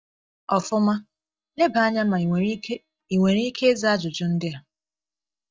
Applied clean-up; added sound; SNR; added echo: neural mask model DeepFilterNet 3.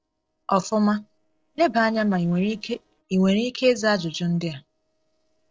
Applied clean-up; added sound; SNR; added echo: neural separator model SepFormer DNS4.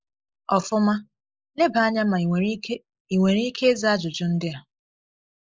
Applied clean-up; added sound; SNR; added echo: neural mask model Resemble Enhance denoiser.